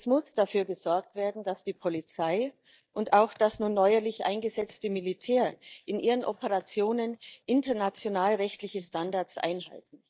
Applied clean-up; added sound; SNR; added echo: neural mask model DeepFilterNet 3.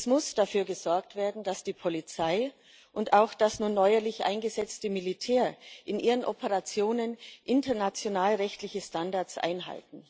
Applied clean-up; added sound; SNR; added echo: none; none; none; none.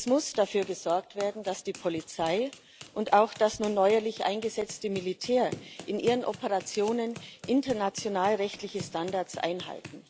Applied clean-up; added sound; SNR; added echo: none; Run; 18 dB; none.